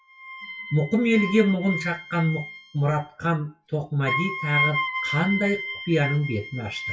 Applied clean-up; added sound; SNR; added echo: classical method WPE with log-MMSE.